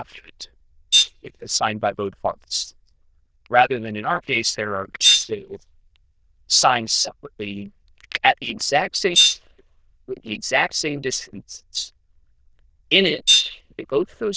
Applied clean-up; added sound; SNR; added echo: neural diffusion model UNIVERSE++.